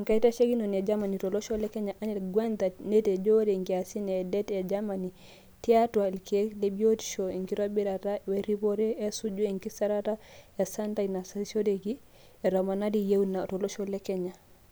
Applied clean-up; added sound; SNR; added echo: none; none; none; none.